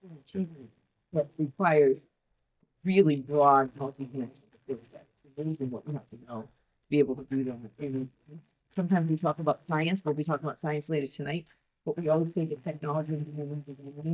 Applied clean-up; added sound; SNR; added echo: neural mask model DeepFilterNet 3.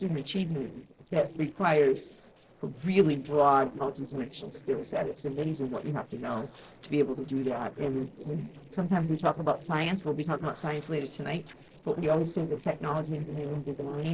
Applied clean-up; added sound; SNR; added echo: neural separator model SepFormer DNS4.